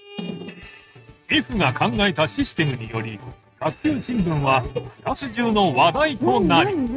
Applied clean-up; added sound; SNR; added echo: neural mask model RNNoise.